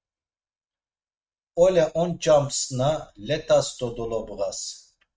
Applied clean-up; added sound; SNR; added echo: neural mask model RNNoise.